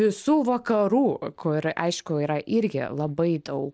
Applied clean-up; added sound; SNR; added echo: neural mask model DeepFilterNet 3.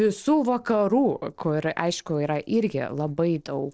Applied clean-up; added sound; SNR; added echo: neural separator model SepFormer DNS4.